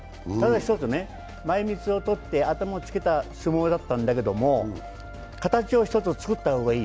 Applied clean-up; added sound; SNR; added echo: none; none; none; none.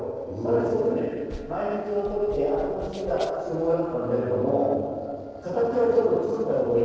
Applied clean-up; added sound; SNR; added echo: neural separator model SepFormer DNS4.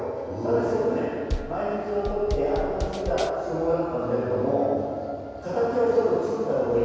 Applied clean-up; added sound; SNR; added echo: none; Bass drum / Snare drum / Drum kit; 7 dB; reverberation time 2.2 s.